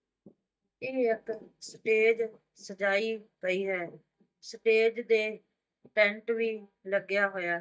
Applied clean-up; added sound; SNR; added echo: neural mask model DeepFilterNet 3.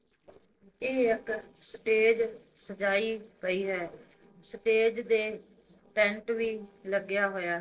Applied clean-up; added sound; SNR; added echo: neural separator model SepFormer DNS4.